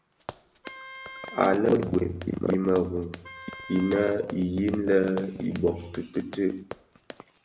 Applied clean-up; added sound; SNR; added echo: none; Run + Wind instrument, woodwind instrument; 17 dB; none.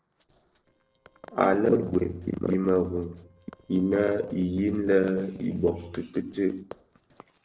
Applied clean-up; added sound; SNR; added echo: neural separator model SepFormer DNS4.